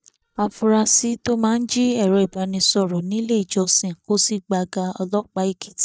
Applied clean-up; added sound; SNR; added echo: neural mask model DeepFilterNet 3.